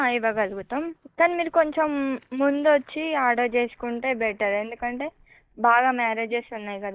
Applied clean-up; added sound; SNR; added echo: neural mask model DeepFilterNet 3.